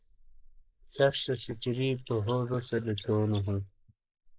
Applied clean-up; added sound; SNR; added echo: neural mask model Resemble Enhance denoiser.